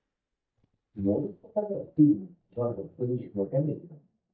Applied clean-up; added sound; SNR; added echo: neural mask model DeepFilterNet 3.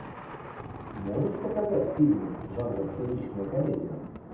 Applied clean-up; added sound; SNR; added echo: none; Thunder; 11 dB; reverberation time 0.8 s.